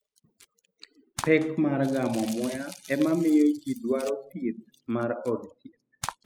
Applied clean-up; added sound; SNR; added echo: classical method spectral subtraction.